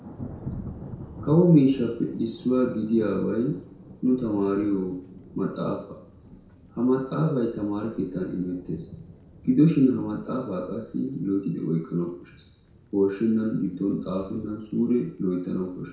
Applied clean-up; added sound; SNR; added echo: none; Thunder; 18 dB; reverberation time 0.6 s.